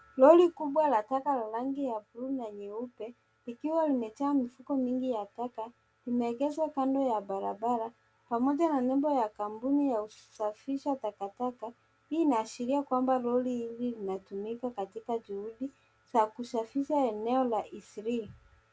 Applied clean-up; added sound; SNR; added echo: none; none; none; none.